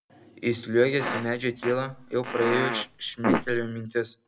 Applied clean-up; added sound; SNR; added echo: none; Fart; 3 dB; none.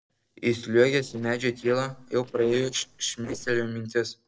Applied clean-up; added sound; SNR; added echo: neural separator model SepFormer DNS4.